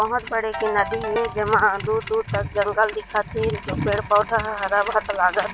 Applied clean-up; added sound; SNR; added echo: none; Mechanisms + Ringtone / Keyboard (musical); 12 dB; none.